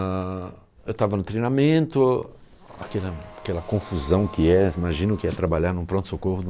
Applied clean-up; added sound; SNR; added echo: none; Car; 19 dB; none.